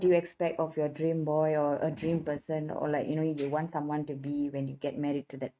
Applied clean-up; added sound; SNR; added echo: neural mask model RNNoise.